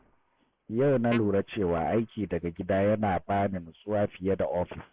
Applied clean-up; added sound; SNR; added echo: neural mask model Resemble Enhance denoiser.